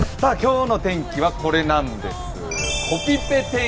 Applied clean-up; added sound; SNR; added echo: none; Walk, footsteps; 10 dB; none.